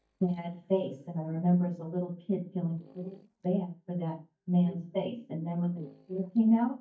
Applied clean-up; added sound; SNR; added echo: neural mask model DeepFilterNet 3.